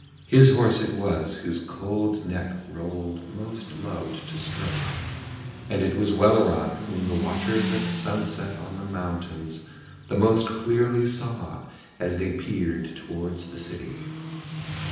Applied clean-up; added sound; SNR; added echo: none; Motorcycle; 10 dB; reverberation time 0.9 s.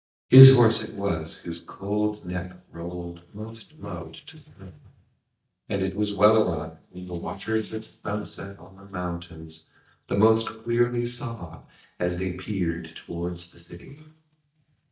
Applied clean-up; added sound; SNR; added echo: neural mask model DeepFilterNet 3.